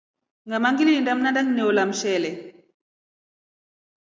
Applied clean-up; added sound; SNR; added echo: none; none; none; none.